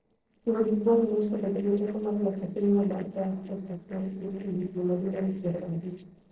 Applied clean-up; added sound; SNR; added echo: neural separator model SepFormer DNS4.